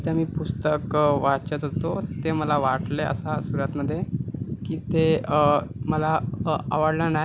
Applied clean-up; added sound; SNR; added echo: none; none; none; none.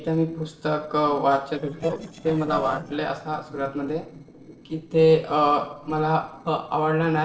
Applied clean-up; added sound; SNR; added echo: neural separator model SepFormer DNS4.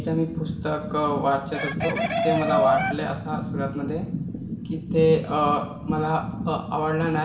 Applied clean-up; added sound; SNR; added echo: none; Chicken, rooster; 2 dB; reverberation time 0.8 s.